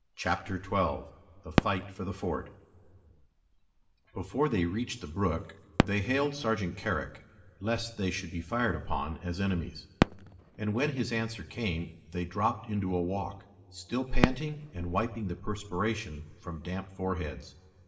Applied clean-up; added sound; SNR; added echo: none; Fireworks; 6 dB; reverberation time 2.6 s.